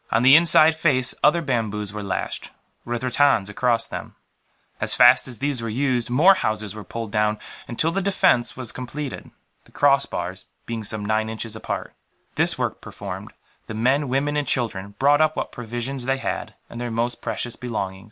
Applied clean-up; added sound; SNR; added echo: none; none; none; none.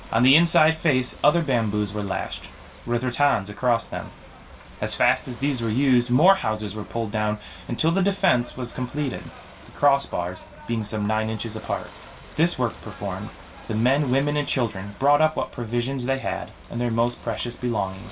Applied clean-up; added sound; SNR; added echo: none; Ocean / Boat, Water vehicle; 19 dB; reverberation time 0.2 s.